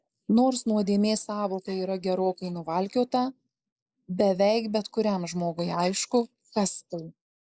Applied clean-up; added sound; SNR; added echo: neural mask model Resemble Enhance denoiser.